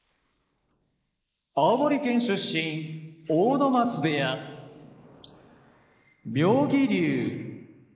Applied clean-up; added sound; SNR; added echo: neural mask model Resemble Enhance denoiser.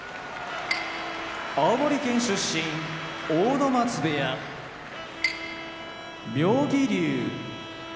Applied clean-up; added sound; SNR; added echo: none; Bowed string instrument; 14 dB; none.